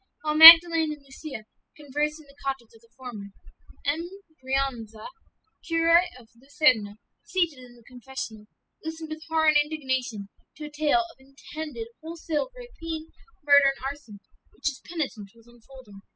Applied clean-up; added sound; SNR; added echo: classical method spectral subtraction.